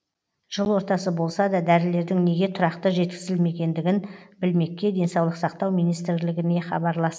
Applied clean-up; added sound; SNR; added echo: none; none; none; none.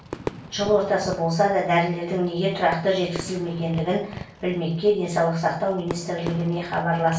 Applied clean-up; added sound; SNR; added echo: none; Fireworks; 14 dB; reverberation time 0.3 s.